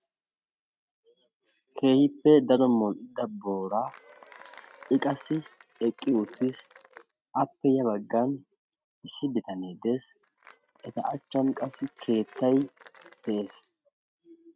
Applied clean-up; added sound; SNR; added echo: neural mask model RNNoise.